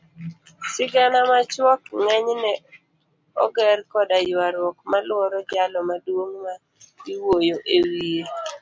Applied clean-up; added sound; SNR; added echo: none; none; none; none.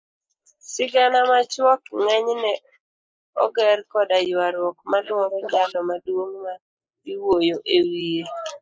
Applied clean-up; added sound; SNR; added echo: neural mask model Resemble Enhance denoiser.